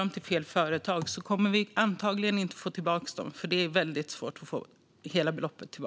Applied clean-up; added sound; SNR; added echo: none; none; none; none.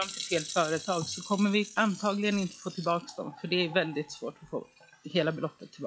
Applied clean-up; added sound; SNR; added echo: classical method log-MMSE.